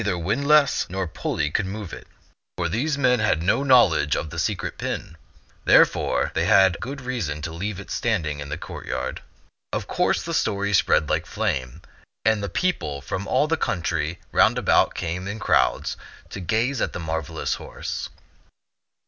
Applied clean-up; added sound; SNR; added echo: none; none; none; none.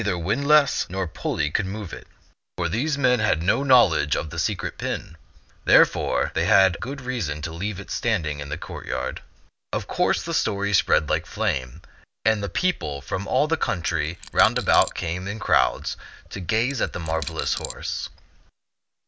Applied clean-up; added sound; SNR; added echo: none; Coin (dropping); 12 dB; none.